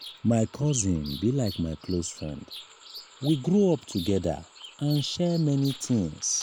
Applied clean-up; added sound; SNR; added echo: none; Bird vocalization, bird call, bird song; 18 dB; none.